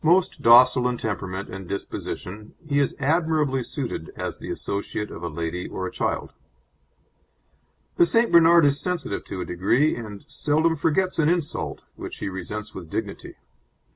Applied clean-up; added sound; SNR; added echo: none; none; none; none.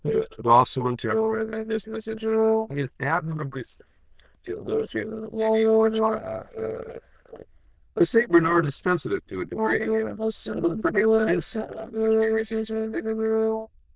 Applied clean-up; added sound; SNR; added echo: neural diffusion model UNIVERSE++.